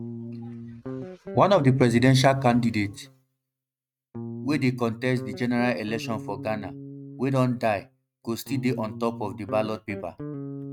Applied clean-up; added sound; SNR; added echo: neural mask model RNNoise.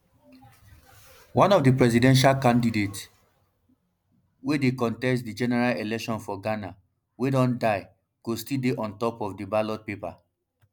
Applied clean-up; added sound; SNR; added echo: none; none; none; none.